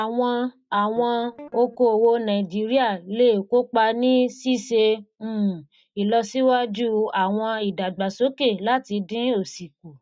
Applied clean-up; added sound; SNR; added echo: neural mask model DeepFilterNet 3.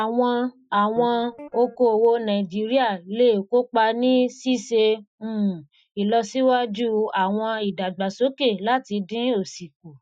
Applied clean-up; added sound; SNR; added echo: classical method Wiener filter.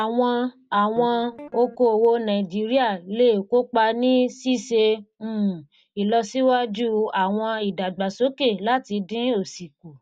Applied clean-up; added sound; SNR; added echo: none; Guitar; 19 dB; none.